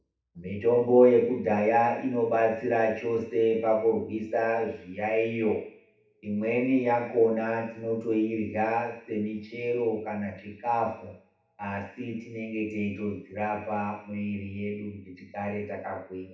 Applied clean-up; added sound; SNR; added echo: none; none; none; reverberation time 0.7 s.